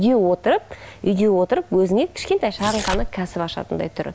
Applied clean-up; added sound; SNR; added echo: none; Tearing; 10 dB; none.